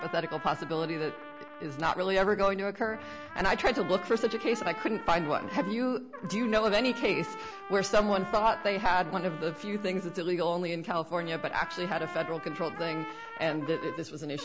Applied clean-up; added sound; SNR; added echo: none; Trumpet; 13 dB; none.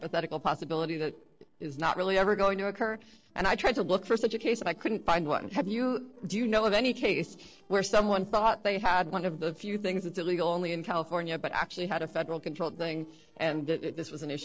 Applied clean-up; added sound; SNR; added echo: neural separator model SepFormer DNS4.